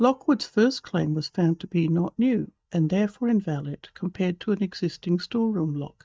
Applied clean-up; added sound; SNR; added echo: neural mask model DeepFilterNet 3.